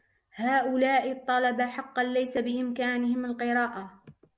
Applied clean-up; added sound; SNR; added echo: none; none; none; none.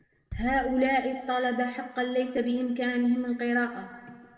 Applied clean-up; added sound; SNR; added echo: none; Bass drum; 19 dB; reverberation time 1.7 s.